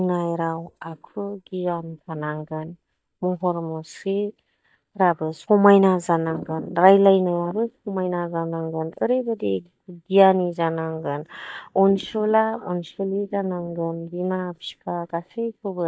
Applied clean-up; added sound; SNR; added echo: neural mask model DeepFilterNet 3.